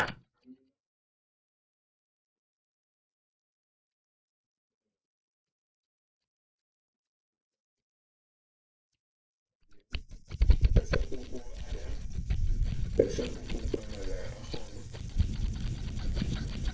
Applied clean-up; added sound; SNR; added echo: neural mask model DeepFilterNet 3.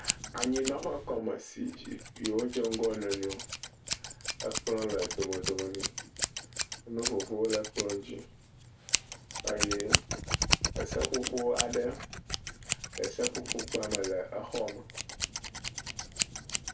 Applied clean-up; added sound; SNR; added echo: none; Scissors; 1 dB; reverberation time 0.2 s.